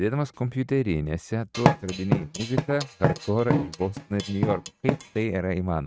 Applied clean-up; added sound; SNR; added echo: neural mask model RNNoise.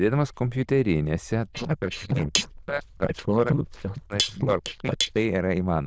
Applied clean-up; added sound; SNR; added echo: neural diffusion model UNIVERSE++.